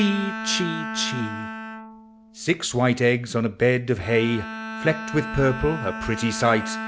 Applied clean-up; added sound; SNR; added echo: none; Bowed string instrument; 9 dB; none.